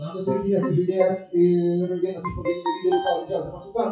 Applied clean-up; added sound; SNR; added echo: classical method WPE with log-MMSE.